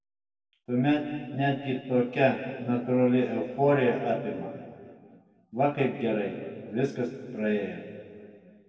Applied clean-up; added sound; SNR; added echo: none; none; none; reverberation time 2.1 s.